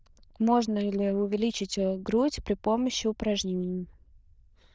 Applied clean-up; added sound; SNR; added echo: neural diffusion model UNIVERSE++.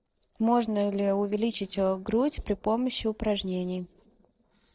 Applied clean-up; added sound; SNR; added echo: neural separator model SepFormer DNS4.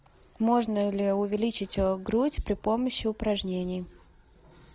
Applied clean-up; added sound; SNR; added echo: none; none; none; none.